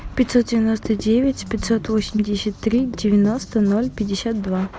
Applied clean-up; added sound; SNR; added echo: none; Writing; 19 dB; none.